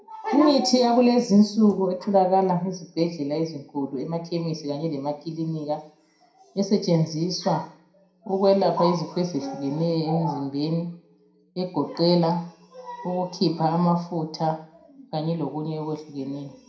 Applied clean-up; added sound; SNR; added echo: none; Piano; 13 dB; reverberation time 0.5 s.